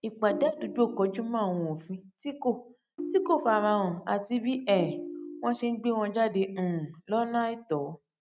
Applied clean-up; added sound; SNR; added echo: neural mask model RNNoise.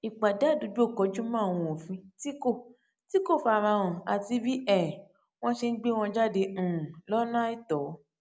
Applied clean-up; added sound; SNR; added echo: none; none; none; none.